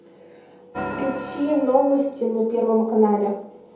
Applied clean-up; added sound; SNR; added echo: none; Organ; 12 dB; reverberation time 0.7 s.